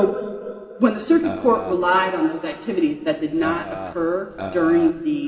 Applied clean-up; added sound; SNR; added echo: none; Burping, eructation; 11 dB; reverberation time 2.2 s.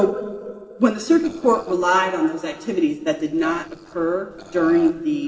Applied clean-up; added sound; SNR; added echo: neural separator model SepFormer DNS4.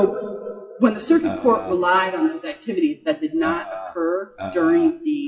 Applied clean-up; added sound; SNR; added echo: classical method WPE with log-MMSE.